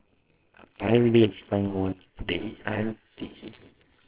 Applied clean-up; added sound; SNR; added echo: neural separator model SepFormer WHAMR!.